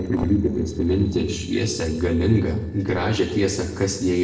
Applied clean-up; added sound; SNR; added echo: neural separator model SepFormer DNS4.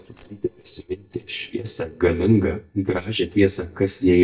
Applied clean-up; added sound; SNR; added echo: neural mask model DeepFilterNet 3.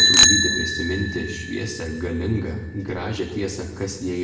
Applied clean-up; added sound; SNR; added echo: none; Bicycle bell; -4 dB; reverberation time 1.0 s.